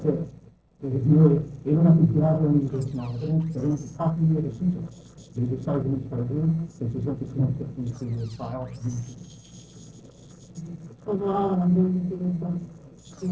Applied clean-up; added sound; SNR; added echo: neural separator model SepFormer DNS4.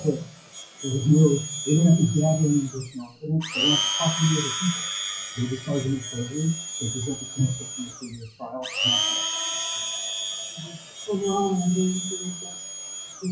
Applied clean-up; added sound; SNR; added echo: classical method WPE with log-MMSE.